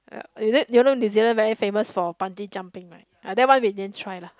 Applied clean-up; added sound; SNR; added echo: none; none; none; none.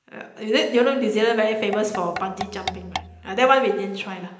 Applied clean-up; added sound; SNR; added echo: none; Tap / Percussion; 12 dB; reverberation time 0.9 s.